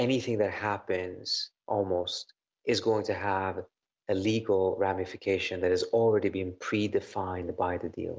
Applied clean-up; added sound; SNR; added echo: none; none; none; none.